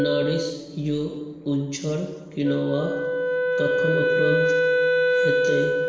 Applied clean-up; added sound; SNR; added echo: none; Wind instrument, woodwind instrument; -4 dB; reverberation time 1.0 s.